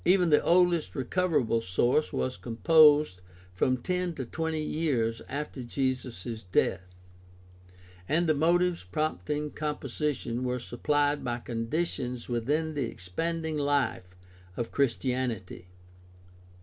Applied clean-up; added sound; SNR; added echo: none; none; none; none.